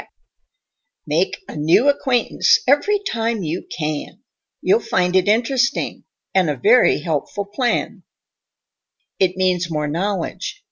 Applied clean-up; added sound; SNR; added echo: none; none; none; none.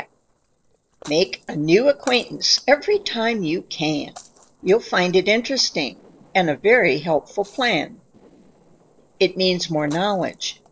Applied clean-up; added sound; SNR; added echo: neural separator model SepFormer DNS4.